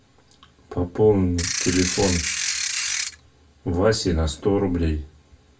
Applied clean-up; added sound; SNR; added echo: none; Ratchet, pawl / Percussion; 2 dB; reverberation time 0.2 s.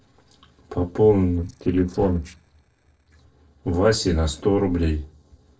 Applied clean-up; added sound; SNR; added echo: neural separator model SepFormer DNS4.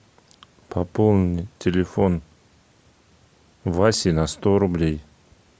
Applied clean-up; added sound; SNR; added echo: none; none; none; none.